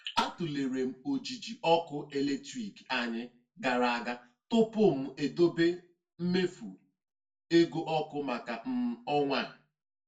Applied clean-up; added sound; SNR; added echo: none; none; none; reverberation time 0.2 s.